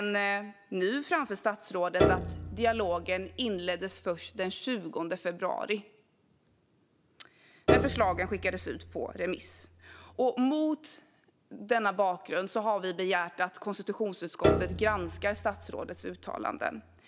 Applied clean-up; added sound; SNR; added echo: none; Piano; 1 dB; none.